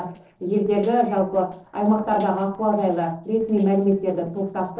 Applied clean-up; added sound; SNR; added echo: neural separator model SepFormer DNS4.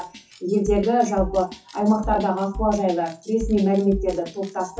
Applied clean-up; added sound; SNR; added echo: classical method WPE with log-MMSE.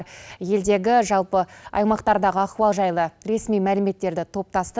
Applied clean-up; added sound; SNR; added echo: none; none; none; none.